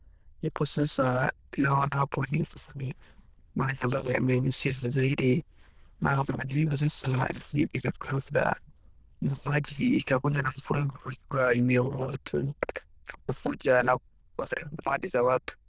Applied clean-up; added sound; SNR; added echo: neural diffusion model UNIVERSE++.